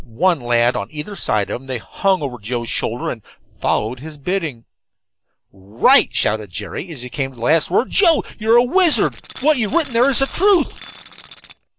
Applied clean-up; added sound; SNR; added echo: none; Tools; 16 dB; none.